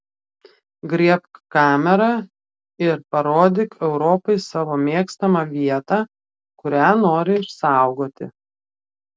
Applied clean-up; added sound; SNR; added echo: none; none; none; none.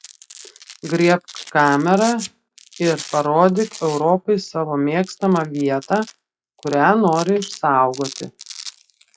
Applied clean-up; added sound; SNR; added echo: classical method log-MMSE.